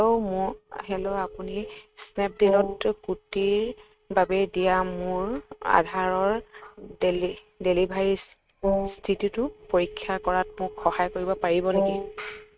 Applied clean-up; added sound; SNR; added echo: neural mask model RNNoise.